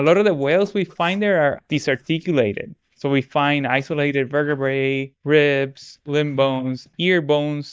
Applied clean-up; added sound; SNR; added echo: neural mask model DeepFilterNet 3.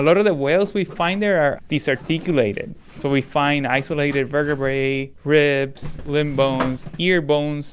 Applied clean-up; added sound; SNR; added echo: none; Zipper (clothing); 15 dB; none.